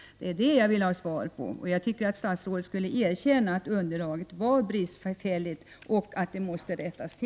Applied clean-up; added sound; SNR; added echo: none; none; none; none.